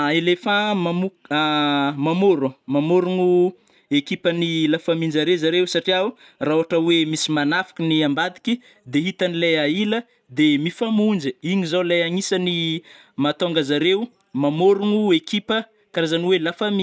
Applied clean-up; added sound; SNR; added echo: none; none; none; none.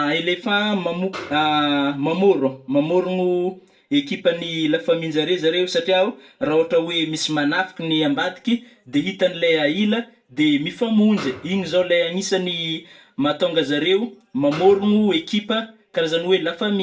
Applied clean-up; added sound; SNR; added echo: none; Snare drum; 16 dB; reverberation time 0.3 s.